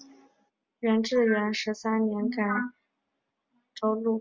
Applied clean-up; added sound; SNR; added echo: none; none; none; none.